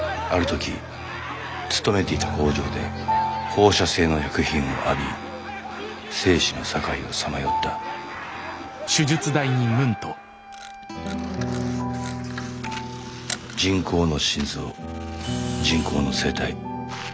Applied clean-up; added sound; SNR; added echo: none; Camera + Wind instrument, woodwind instrument; 17 dB; none.